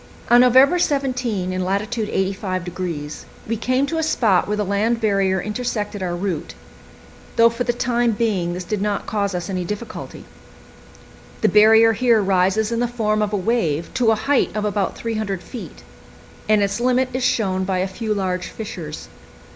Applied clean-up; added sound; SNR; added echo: none; none; none; none.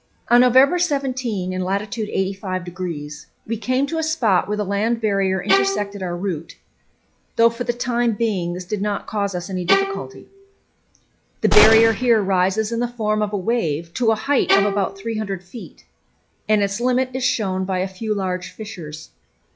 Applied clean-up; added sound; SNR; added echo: classical method log-MMSE.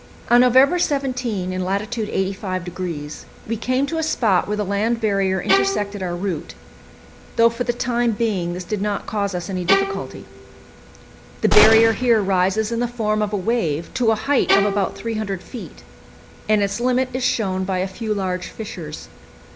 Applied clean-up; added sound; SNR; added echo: none; Bowed string instrument + Gunshot, gunfire; 3 dB; none.